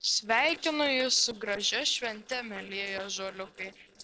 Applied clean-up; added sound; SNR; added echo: neural separator model SepFormer DNS4.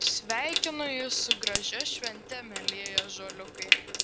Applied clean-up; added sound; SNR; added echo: none; Trickle, dribble / Sink (filling or washing) / Water tap, faucet; -2 dB; none.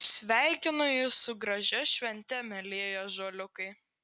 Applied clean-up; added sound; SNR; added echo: none; none; none; none.